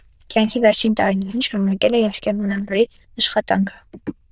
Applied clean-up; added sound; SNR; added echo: neural diffusion model UNIVERSE++.